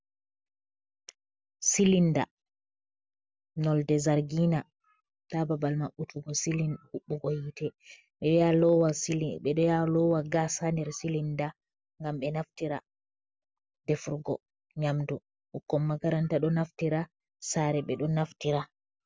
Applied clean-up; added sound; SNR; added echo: none; none; none; none.